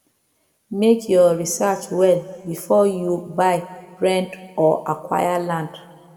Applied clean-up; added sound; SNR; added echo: none; none; none; reverberation time 1.5 s.